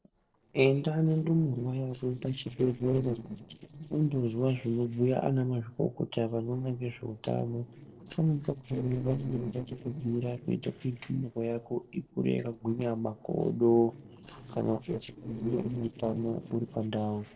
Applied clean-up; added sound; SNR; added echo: neural separator model SepFormer DNS4.